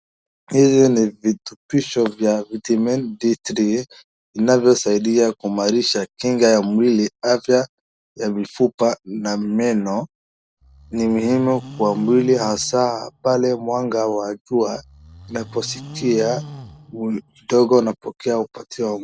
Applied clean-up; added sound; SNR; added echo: none; Livestock, farm animals, working animals; 18 dB; none.